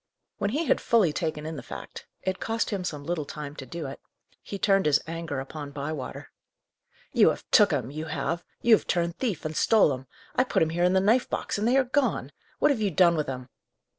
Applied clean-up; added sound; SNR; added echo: none; none; none; none.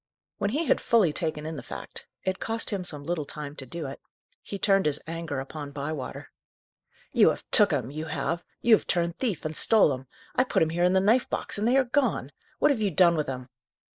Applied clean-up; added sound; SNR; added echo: neural mask model Resemble Enhance denoiser.